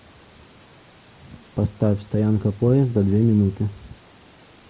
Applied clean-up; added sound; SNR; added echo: none; none; none; none.